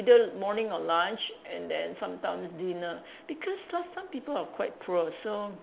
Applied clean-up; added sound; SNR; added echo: none; none; none; none.